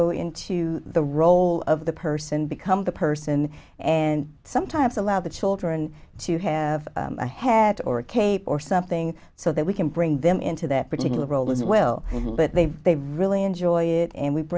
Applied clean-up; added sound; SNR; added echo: none; none; none; none.